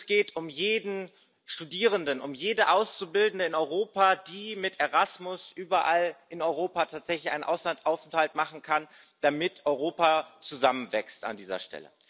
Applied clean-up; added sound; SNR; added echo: none; none; none; none.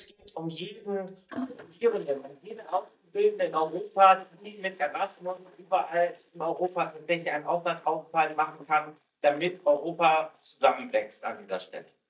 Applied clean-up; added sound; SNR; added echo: neural mask model DeepFilterNet 3.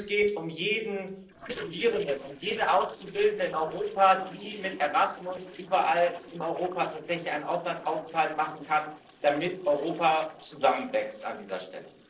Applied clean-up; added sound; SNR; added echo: neural separator model SepFormer DNS4.